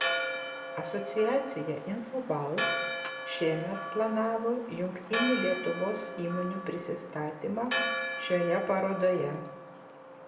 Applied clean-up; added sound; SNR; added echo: none; Church bell; 4 dB; reverberation time 0.9 s.